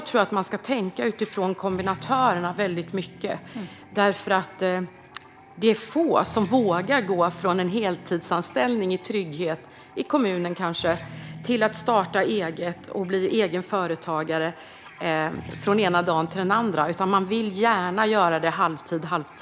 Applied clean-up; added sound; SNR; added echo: none; Guitar; 19 dB; none.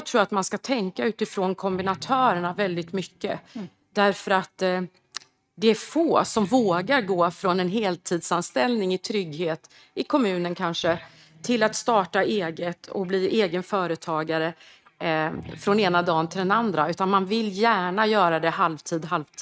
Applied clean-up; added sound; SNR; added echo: neural mask model RNNoise.